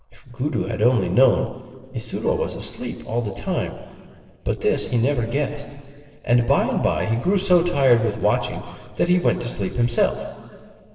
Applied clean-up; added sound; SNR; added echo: neural separator model SepFormer DNS4.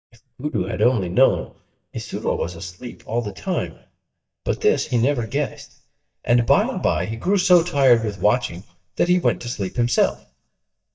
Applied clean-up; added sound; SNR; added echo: neural mask model DeepFilterNet 3.